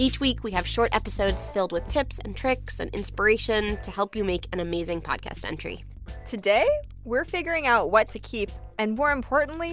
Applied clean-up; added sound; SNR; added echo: none; none; none; none.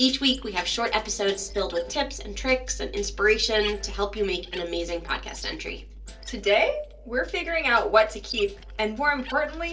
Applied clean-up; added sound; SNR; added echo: neural separator model SepFormer DNS4.